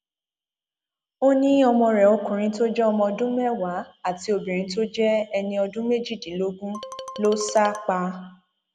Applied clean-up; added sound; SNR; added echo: none; Marimba, xylophone; 14 dB; none.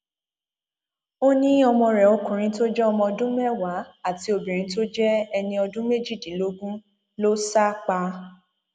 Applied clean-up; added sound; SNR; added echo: none; none; none; none.